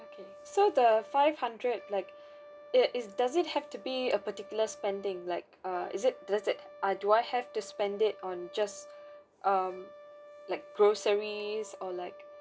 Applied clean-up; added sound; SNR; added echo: none; Brass instrument; 19 dB; none.